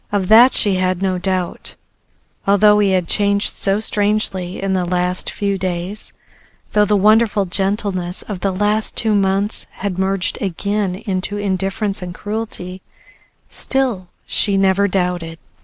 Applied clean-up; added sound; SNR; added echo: none; none; none; none.